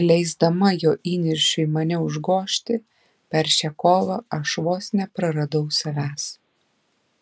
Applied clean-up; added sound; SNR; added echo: none; none; none; none.